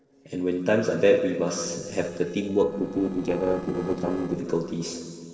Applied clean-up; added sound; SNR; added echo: neural separator model SepFormer DNS4.